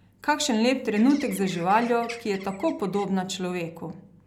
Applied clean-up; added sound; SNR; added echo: none; Bird; 18 dB; none.